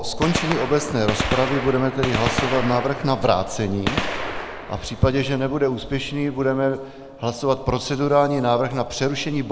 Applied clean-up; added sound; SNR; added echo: none; Gunshot, gunfire; 7 dB; none.